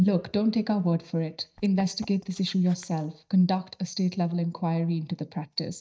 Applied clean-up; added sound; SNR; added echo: neural mask model DeepFilterNet 3.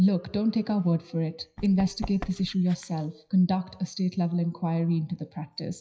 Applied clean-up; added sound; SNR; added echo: classical method WPE with log-MMSE.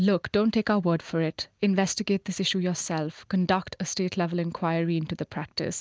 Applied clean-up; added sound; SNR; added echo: none; none; none; none.